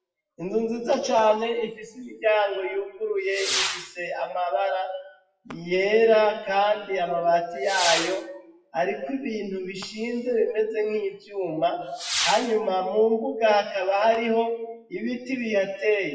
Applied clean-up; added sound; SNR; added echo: classical method WPE with log-MMSE.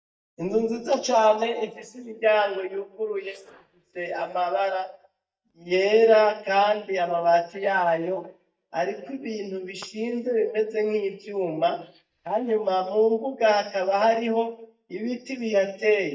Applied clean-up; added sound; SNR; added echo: neural mask model DeepFilterNet 3.